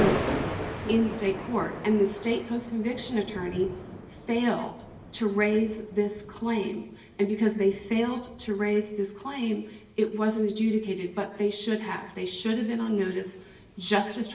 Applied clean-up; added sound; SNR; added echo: none; Thunder; 10 dB; reverberation time 0.9 s.